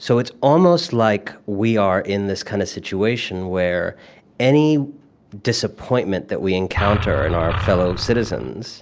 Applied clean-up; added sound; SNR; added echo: none; Engine; 4 dB; none.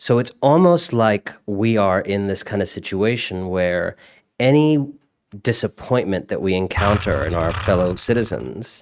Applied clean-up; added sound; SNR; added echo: neural mask model RNNoise.